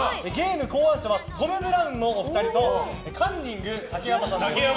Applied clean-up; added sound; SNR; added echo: none; none; none; none.